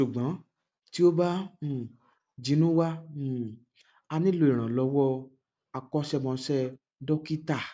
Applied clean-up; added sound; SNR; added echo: none; none; none; none.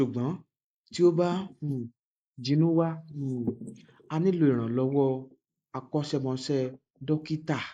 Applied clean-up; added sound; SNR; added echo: neural mask model Resemble Enhance denoiser.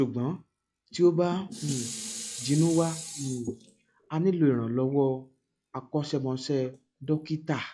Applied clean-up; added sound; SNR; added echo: classical method log-MMSE.